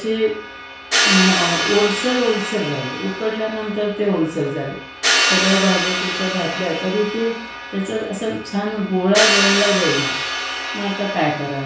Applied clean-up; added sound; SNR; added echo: none; Crash cymbal; 1 dB; reverberation time 0.4 s.